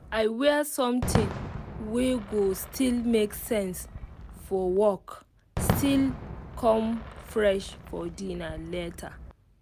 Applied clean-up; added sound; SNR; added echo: none; Fireworks; 8 dB; none.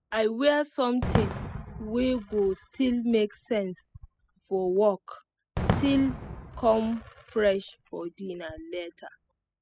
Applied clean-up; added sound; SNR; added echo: classical method spectral subtraction.